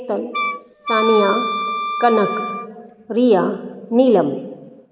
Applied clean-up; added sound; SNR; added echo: none; Wind instrument, woodwind instrument; 5 dB; none.